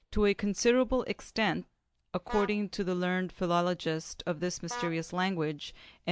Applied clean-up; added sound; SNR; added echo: neural mask model DeepFilterNet 3.